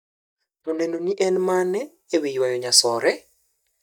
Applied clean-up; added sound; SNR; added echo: neural mask model DeepFilterNet 3.